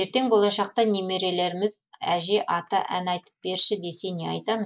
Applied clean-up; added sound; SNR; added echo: neural mask model Resemble Enhance denoiser.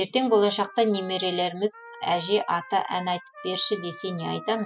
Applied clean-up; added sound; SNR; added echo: classical method spectral subtraction.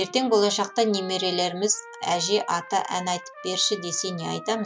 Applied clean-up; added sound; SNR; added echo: none; Trumpet; 17 dB; none.